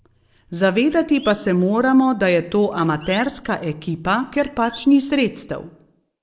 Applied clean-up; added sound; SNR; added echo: neural mask model Resemble Enhance denoiser.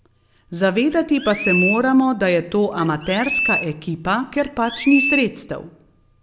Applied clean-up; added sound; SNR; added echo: none; Chirp, tweet; 5 dB; none.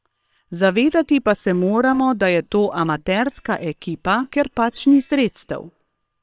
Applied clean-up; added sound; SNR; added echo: neural separator model SepFormer WHAM!.